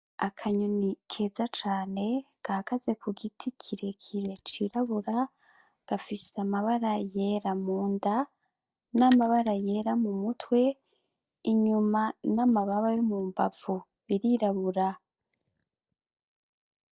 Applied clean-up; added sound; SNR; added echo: neural mask model DeepFilterNet 3.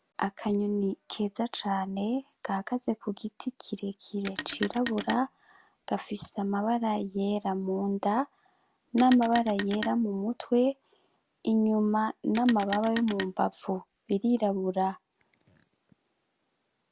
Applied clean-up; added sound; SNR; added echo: none; Telephone; 11 dB; none.